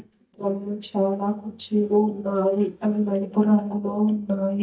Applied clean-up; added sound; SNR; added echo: neural mask model DeepFilterNet 3.